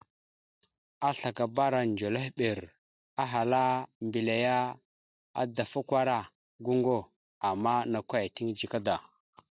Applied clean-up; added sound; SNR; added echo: none; none; none; none.